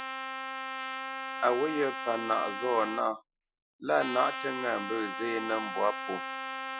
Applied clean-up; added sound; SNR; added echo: none; Trumpet; 5 dB; none.